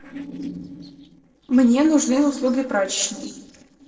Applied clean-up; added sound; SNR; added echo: neural separator model SepFormer DNS4.